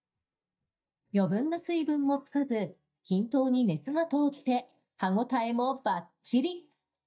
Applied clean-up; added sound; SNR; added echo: neural mask model DeepFilterNet 3.